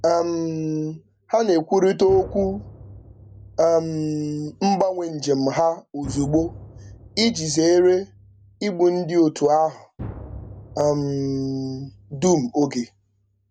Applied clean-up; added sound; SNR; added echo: none; Drum; 19 dB; none.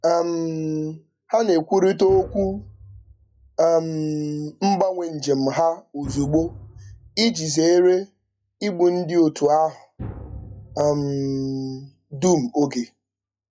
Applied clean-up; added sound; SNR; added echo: classical method log-MMSE.